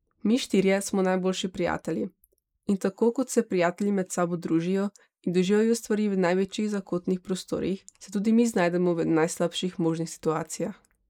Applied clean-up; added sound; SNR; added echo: neural mask model Resemble Enhance denoiser.